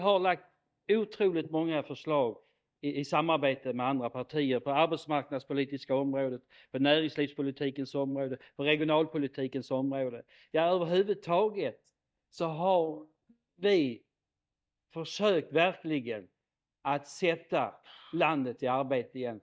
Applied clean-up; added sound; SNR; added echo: neural mask model DeepFilterNet 3.